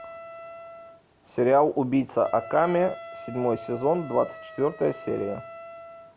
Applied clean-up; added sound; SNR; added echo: none; Wind instrument, woodwind instrument; 16 dB; none.